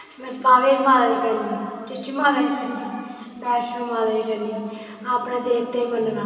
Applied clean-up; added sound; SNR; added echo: none; none; none; reverberation time 2.5 s.